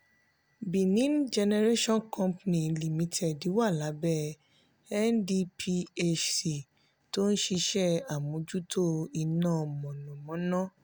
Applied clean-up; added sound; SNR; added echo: none; none; none; none.